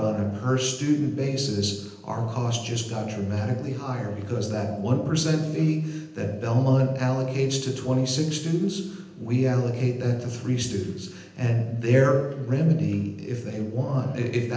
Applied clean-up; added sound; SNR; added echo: none; none; none; reverberation time 0.8 s.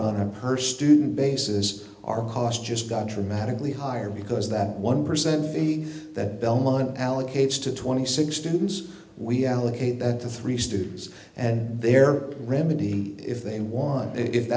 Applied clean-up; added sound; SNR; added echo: none; none; none; none.